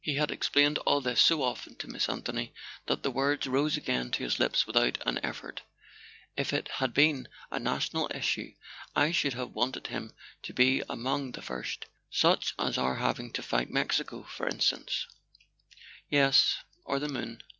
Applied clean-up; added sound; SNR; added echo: none; none; none; none.